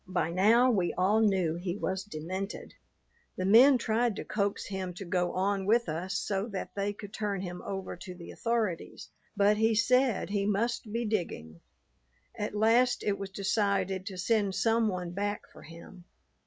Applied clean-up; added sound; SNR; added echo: none; none; none; none.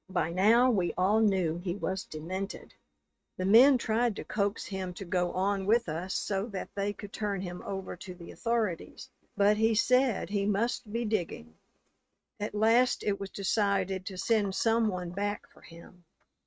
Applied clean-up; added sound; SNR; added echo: neural mask model RNNoise.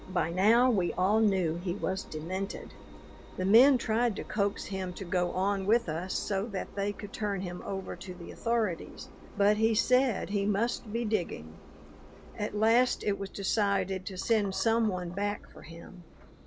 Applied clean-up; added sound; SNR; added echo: none; Engine; 18 dB; none.